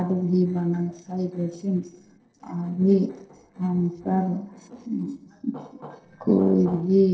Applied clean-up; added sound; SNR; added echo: neural separator model SepFormer DNS4.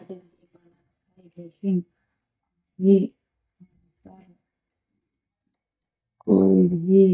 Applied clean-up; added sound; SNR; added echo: neural mask model DeepFilterNet 3.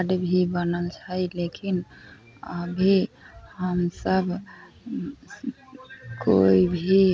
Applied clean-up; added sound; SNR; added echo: none; none; none; none.